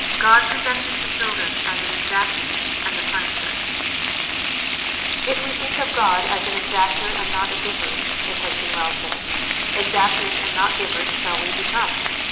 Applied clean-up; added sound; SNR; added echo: none; Frying (food); -1 dB; reverberation time 0.8 s.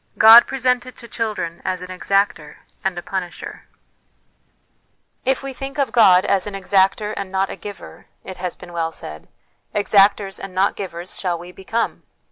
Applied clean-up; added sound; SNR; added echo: none; none; none; none.